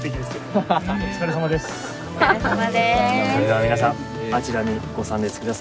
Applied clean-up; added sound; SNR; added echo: none; none; none; none.